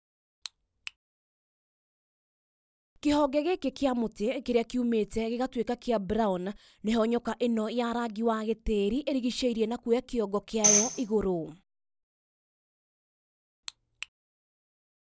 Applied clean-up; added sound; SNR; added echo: none; Tambourine; -2 dB; none.